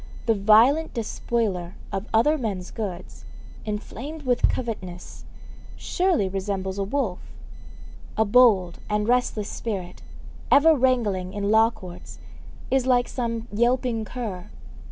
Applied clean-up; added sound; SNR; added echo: none; Bass drum; 5 dB; none.